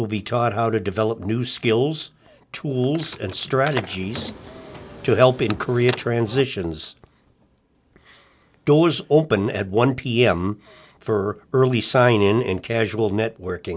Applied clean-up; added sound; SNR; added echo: none; Car; 14 dB; none.